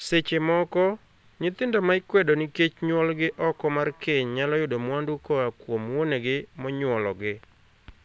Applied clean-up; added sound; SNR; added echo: none; none; none; none.